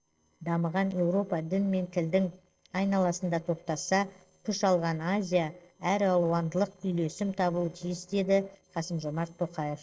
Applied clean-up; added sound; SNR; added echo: neural separator model SepFormer DNS4.